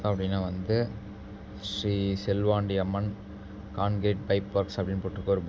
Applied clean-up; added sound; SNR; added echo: none; none; none; none.